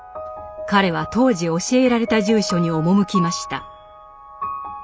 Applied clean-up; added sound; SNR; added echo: none; none; none; none.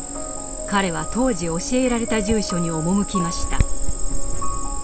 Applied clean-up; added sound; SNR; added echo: none; Cricket; -2 dB; none.